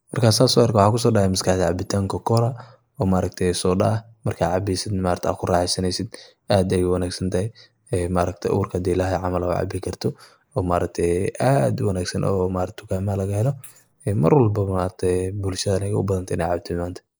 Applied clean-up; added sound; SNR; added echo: neural mask model Resemble Enhance denoiser.